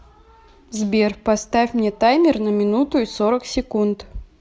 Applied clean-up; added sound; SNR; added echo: none; none; none; none.